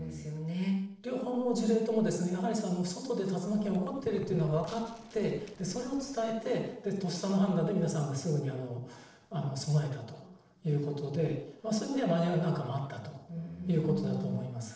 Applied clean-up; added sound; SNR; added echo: neural separator model SepFormer DNS4.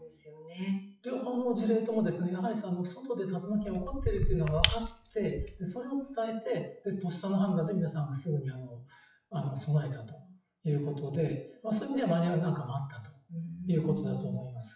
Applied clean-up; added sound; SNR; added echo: classical method WPE with log-MMSE.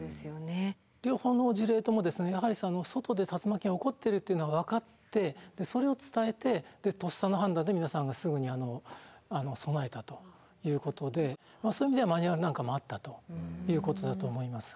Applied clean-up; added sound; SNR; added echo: none; none; none; none.